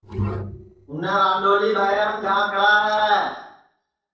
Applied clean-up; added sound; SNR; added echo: neural separator model SepFormer DNS4.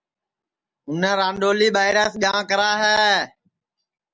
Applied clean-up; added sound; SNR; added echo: none; none; none; none.